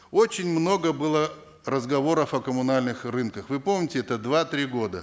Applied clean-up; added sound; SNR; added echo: none; none; none; none.